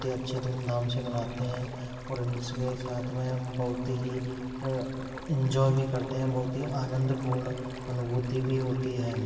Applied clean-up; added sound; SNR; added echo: none; Stream; 14 dB; reverberation time 2.6 s.